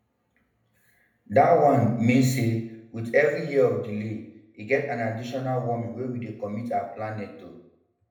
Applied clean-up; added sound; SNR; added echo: none; none; none; reverberation time 0.7 s.